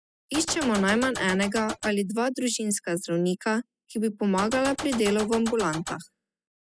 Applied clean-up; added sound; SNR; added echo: classical method spectral subtraction.